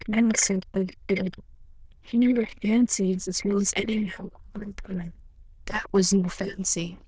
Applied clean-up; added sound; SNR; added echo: neural diffusion model UNIVERSE++.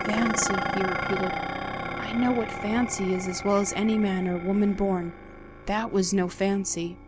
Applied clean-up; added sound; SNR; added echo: none; Dishes, pots, and pans; 6 dB; none.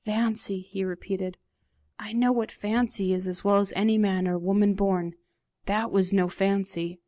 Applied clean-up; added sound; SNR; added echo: none; none; none; none.